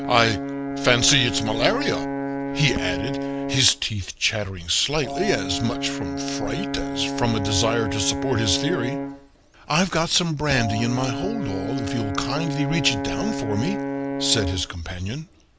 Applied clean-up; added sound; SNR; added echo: none; Brass instrument; 4 dB; none.